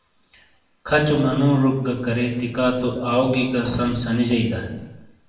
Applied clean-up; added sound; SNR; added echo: none; none; none; reverberation time 0.8 s.